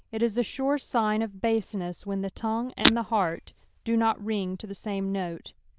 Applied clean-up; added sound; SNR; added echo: neural diffusion model UNIVERSE++.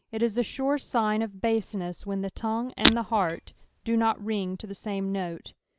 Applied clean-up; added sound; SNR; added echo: none; Shatter; 0 dB; none.